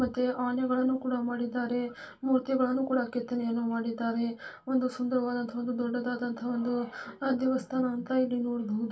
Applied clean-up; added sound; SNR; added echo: none; none; none; reverberation time 0.2 s.